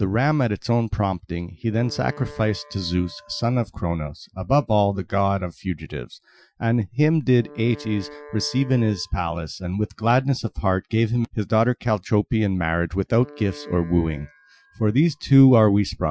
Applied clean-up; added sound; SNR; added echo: classical method Wiener filter.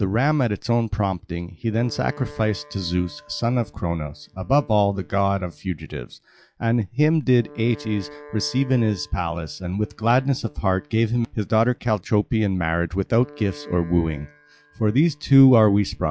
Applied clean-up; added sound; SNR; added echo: classical method log-MMSE.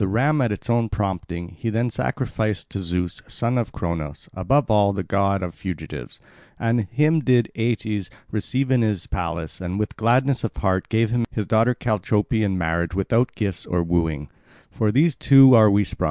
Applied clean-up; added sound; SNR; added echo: none; none; none; none.